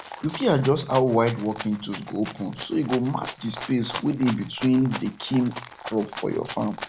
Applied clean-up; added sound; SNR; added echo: none; Rattle (instrument); 14 dB; none.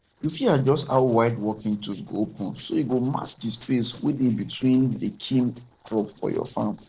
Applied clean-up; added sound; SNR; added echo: neural separator model SepFormer DNS4.